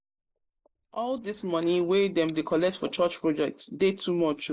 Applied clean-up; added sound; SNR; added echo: neural mask model Resemble Enhance denoiser.